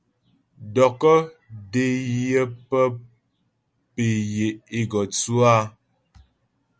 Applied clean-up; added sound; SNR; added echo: none; none; none; none.